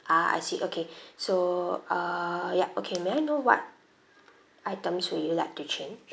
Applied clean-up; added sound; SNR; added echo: none; none; none; none.